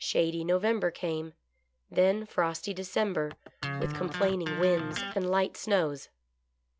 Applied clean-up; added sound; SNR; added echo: none; Electric guitar; 8 dB; none.